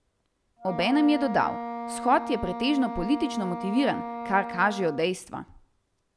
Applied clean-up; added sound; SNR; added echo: none; Wind instrument, woodwind instrument; 9 dB; none.